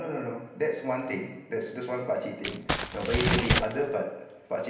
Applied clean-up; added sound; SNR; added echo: none; Crumpling, crinkling; -4 dB; reverberation time 0.9 s.